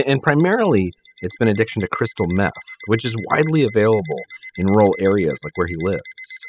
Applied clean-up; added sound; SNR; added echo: classical method spectral subtraction.